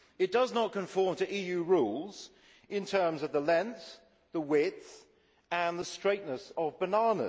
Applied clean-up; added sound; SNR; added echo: none; none; none; none.